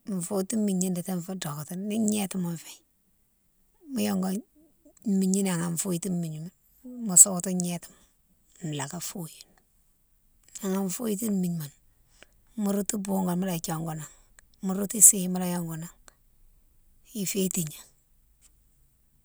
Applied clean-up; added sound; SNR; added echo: none; none; none; none.